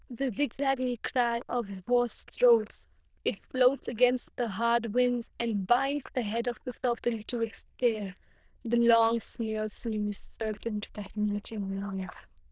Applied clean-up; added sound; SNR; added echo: neural diffusion model UNIVERSE++.